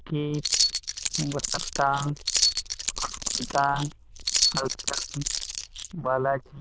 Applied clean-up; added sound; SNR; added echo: neural diffusion model UNIVERSE++.